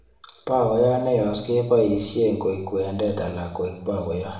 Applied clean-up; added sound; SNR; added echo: none; none; none; reverberation time 0.8 s.